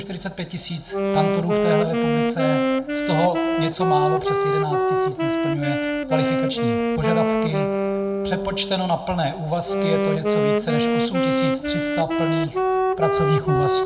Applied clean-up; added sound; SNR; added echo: none; Wind instrument, woodwind instrument; -3 dB; reverberation time 0.3 s.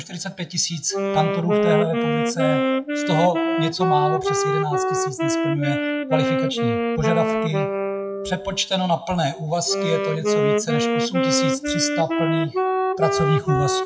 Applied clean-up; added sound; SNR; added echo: classical method WPE with log-MMSE.